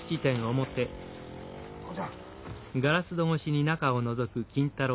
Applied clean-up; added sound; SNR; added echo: none; none; none; none.